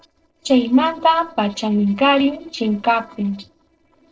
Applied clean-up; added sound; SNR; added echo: neural separator model SepFormer DNS4.